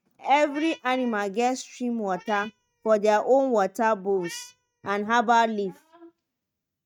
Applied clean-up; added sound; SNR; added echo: neural mask model RNNoise.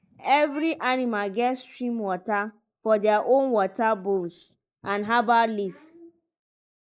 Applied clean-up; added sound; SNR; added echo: neural mask model Resemble Enhance denoiser.